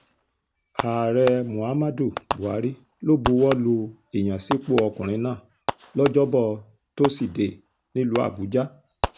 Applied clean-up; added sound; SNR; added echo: none; Fireworks; 10 dB; none.